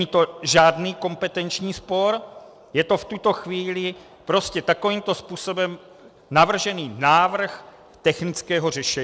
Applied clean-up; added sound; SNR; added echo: none; none; none; none.